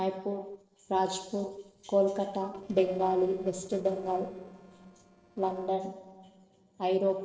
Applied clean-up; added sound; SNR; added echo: neural separator model SepFormer DNS4.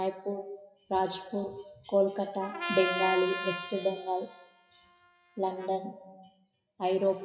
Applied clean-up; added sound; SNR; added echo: classical method WPE with log-MMSE.